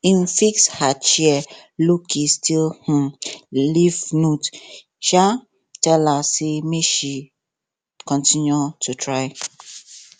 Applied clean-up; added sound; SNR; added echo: none; none; none; none.